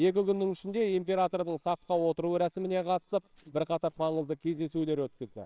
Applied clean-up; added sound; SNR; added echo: neural separator model SepFormer WHAMR!.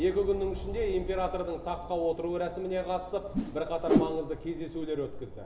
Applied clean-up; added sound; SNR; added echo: none; Whoosh, swoosh, swish; -1 dB; reverberation time 1.6 s.